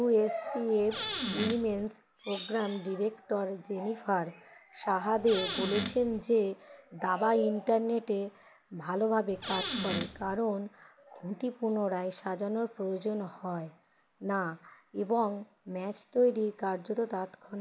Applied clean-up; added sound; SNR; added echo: none; Squeak / Cupboard open or close; 1 dB; none.